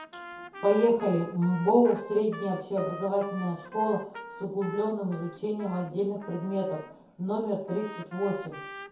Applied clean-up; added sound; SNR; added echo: none; Trumpet; 15 dB; reverberation time 0.6 s.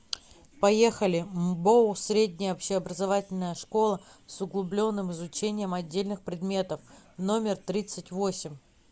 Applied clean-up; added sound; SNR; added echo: none; none; none; none.